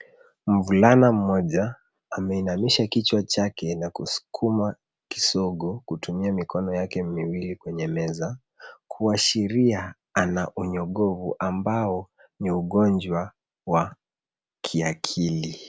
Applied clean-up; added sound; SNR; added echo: none; none; none; none.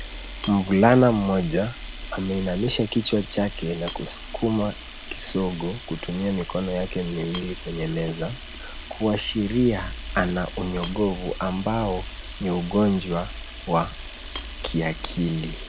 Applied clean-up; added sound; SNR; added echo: none; Camera; 10 dB; none.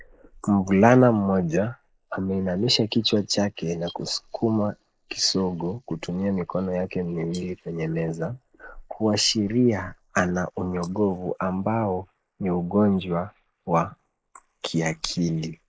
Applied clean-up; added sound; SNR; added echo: neural mask model Resemble Enhance denoiser.